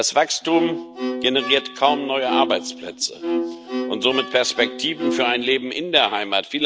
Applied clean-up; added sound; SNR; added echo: none; Bowed string instrument; 6 dB; none.